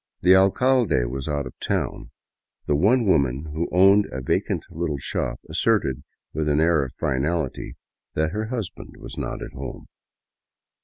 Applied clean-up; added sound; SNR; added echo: none; none; none; none.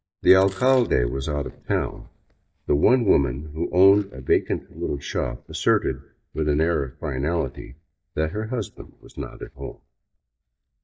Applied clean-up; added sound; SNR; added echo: neural mask model DeepFilterNet 3.